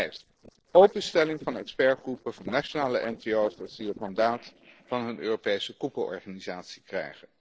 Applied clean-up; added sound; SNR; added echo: neural separator model SepFormer DNS4.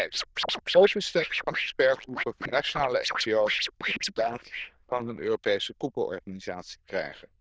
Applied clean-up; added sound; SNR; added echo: neural diffusion model UNIVERSE++.